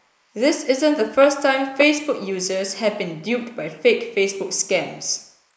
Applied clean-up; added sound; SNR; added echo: neural mask model Resemble Enhance denoiser.